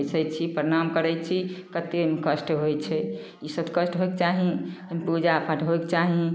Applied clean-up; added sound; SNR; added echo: none; none; none; none.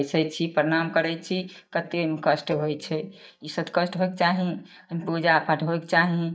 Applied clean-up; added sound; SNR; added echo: neural mask model DeepFilterNet 3.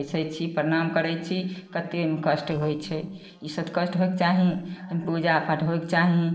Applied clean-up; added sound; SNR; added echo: neural separator model SepFormer DNS4.